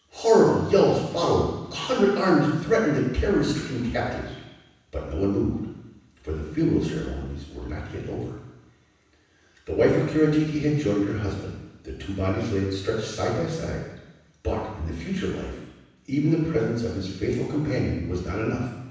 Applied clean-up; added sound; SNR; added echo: none; none; none; reverberation time 1.1 s.